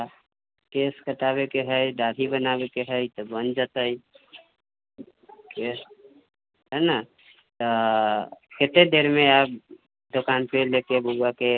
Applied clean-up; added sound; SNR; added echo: none; none; none; none.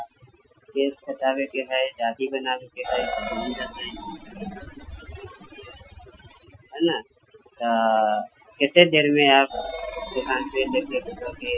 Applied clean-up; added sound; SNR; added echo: classical method Wiener filter.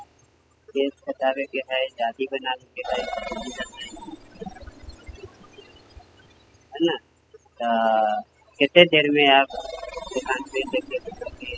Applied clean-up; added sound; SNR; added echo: classical method spectral subtraction.